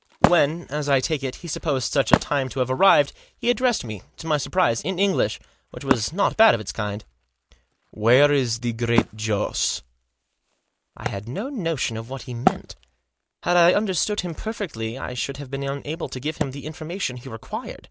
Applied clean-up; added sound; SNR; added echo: none; Wood; 8 dB; none.